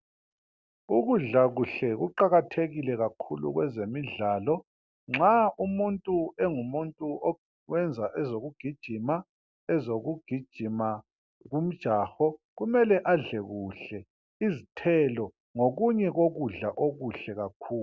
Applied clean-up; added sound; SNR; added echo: none; none; none; none.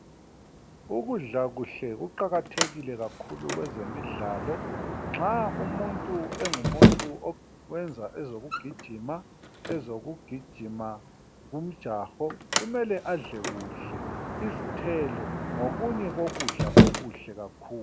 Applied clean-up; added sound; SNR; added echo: none; Sliding door; -4 dB; none.